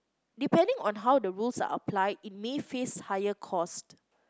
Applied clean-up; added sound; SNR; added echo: none; none; none; none.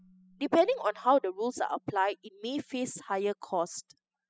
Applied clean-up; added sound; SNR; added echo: classical method spectral subtraction.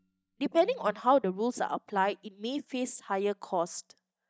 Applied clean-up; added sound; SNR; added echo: neural mask model DeepFilterNet 3.